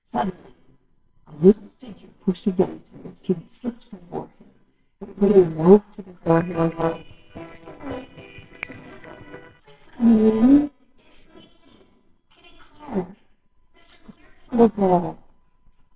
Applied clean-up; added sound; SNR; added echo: neural separator model SepFormer WHAMR!.